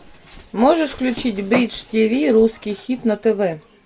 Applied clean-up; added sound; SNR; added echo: none; none; none; none.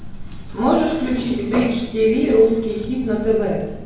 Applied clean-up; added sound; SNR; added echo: none; Typing; 14 dB; reverberation time 0.8 s.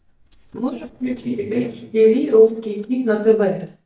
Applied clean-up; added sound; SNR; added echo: neural mask model DeepFilterNet 3.